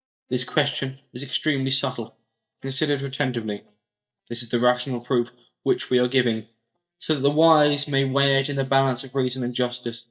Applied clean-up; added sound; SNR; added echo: neural mask model DeepFilterNet 3.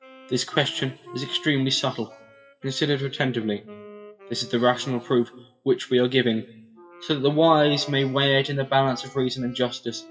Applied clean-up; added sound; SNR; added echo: classical method WPE with log-MMSE.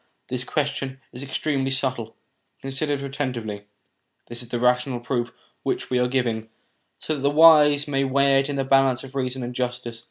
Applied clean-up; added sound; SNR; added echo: none; none; none; none.